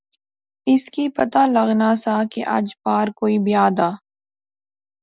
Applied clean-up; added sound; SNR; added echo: none; none; none; none.